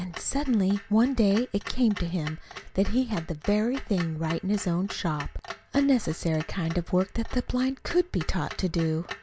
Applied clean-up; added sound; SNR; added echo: none; Clock; 17 dB; none.